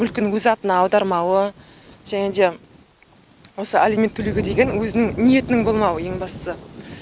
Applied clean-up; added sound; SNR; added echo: none; none; none; none.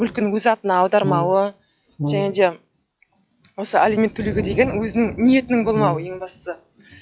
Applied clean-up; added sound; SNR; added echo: classical method log-MMSE.